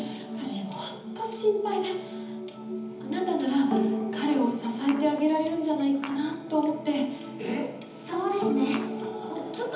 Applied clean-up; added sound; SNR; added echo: none; Glass; 19 dB; reverberation time 1.3 s.